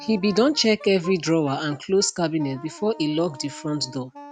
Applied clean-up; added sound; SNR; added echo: none; Wind instrument, woodwind instrument; 20 dB; none.